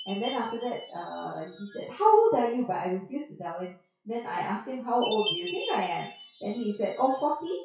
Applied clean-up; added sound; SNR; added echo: classical method WPE with log-MMSE.